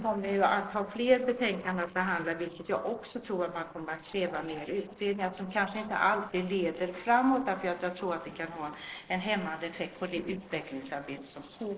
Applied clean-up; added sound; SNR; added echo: neural separator model SepFormer DNS4.